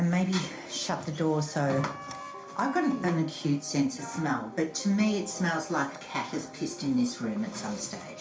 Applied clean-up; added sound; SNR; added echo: none; Wind instrument, woodwind instrument; 14 dB; reverberation time 0.4 s.